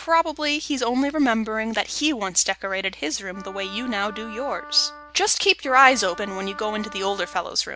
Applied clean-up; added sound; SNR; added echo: none; Wind instrument, woodwind instrument; 16 dB; none.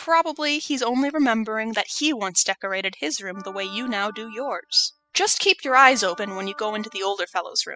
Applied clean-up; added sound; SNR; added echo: classical method spectral subtraction.